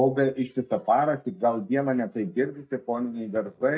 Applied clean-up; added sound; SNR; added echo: neural mask model DeepFilterNet 3.